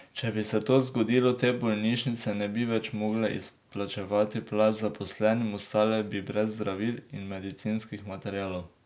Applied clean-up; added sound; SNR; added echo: none; none; none; none.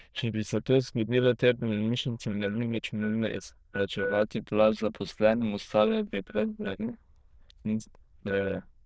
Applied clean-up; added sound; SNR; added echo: neural diffusion model UNIVERSE++.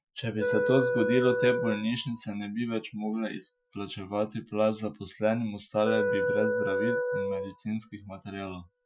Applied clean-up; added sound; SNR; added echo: classical method Wiener filter.